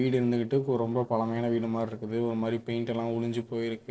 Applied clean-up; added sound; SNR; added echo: neural separator model SepFormer DNS4.